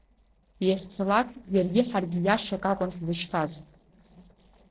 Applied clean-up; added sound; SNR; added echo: neural separator model SepFormer DNS4.